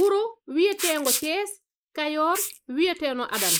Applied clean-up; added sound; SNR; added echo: neural mask model Resemble Enhance denoiser.